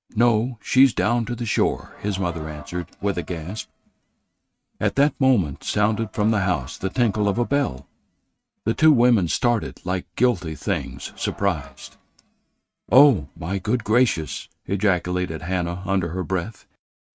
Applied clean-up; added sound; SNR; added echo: neural mask model RNNoise.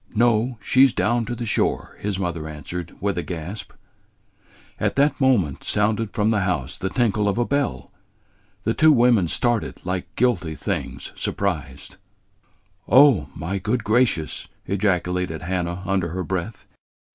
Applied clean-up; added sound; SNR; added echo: none; none; none; none.